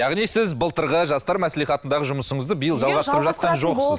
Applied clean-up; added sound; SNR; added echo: none; none; none; none.